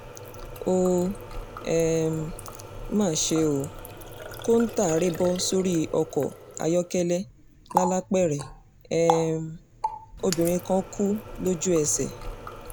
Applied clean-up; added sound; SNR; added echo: none; Water tap, faucet; 10 dB; none.